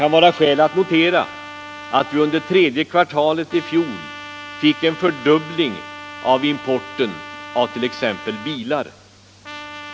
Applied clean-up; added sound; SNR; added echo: none; Trumpet; 15 dB; none.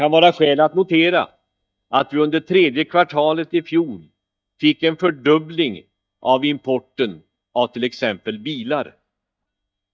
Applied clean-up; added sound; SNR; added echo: neural mask model DeepFilterNet 3.